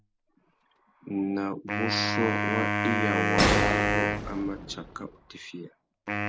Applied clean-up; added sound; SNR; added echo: none; Wind instrument, woodwind instrument + Gunshot, gunfire; -4 dB; none.